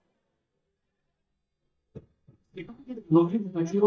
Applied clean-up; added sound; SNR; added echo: neural mask model DeepFilterNet 3.